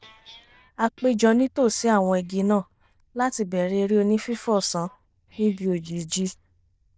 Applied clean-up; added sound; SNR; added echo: neural diffusion model UNIVERSE++.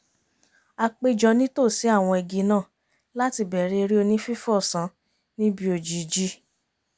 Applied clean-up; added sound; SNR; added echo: none; none; none; none.